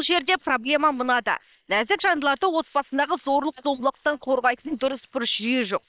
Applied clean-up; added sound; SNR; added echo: neural separator model SepFormer WHAM!.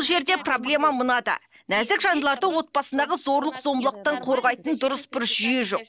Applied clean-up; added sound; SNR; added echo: none; none; none; none.